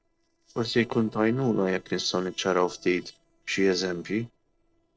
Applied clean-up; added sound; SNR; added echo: neural separator model SepFormer DNS4.